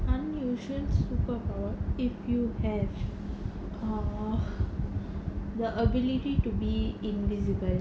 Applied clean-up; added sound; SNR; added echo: none; none; none; none.